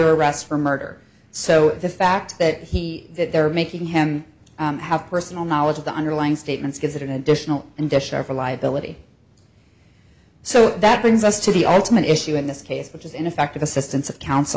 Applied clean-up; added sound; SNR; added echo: none; none; none; none.